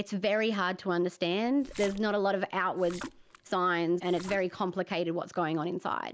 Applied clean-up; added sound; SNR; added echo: none; Splash, splatter; 18 dB; none.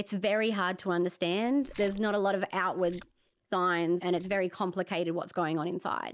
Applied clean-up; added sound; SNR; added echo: neural mask model DeepFilterNet 3.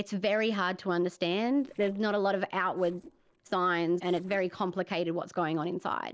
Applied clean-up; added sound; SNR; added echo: neural separator model SepFormer DNS4.